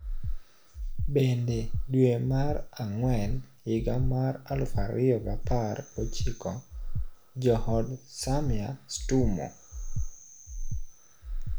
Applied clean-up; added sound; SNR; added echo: none; Breathing; 2 dB; none.